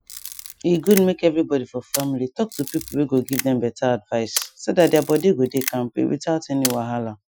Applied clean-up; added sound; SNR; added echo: classical method Wiener filter.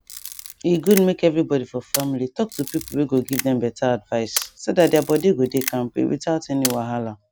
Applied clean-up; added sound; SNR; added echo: none; Camera; 12 dB; none.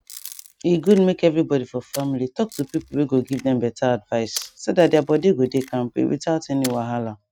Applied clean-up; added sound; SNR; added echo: neural mask model RNNoise.